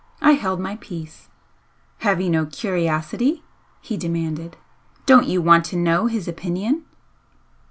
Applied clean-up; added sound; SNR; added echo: none; none; none; none.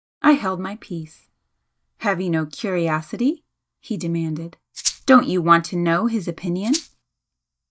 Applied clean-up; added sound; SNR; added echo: neural mask model DeepFilterNet 3.